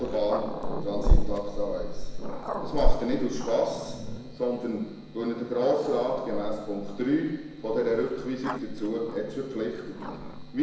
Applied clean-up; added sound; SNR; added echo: none; Growling; -1 dB; reverberation time 0.9 s.